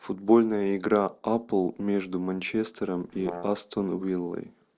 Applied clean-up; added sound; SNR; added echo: neural separator model SepFormer DNS4.